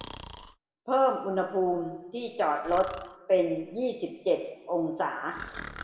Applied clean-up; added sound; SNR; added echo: none; Breathing; 17 dB; reverberation time 1.0 s.